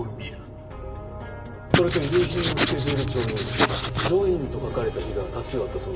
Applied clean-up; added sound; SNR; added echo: none; Writing; -3 dB; reverberation time 1.2 s.